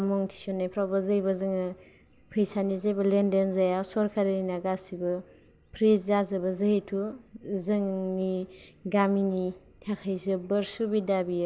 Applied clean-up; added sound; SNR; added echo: none; none; none; none.